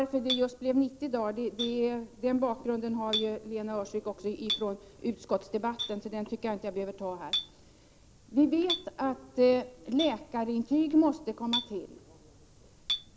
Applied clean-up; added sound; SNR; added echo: none; Chink, clink; 10 dB; none.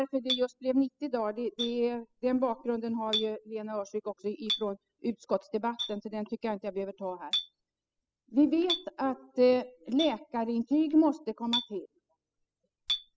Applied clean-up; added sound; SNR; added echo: classical method spectral subtraction.